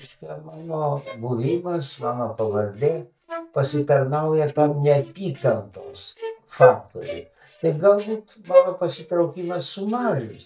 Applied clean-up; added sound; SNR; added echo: neural mask model DeepFilterNet 3.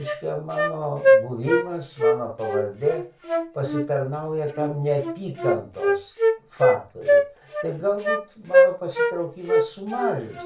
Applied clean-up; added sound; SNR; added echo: none; Wind instrument, woodwind instrument; -5 dB; reverberation time 0.3 s.